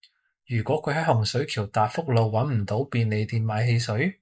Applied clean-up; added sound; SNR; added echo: neural mask model Resemble Enhance denoiser.